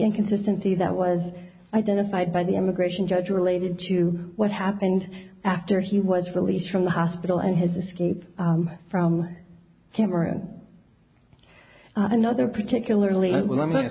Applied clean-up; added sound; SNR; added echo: none; none; none; none.